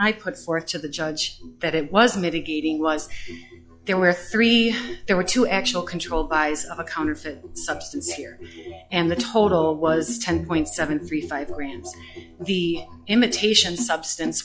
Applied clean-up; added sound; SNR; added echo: classical method log-MMSE.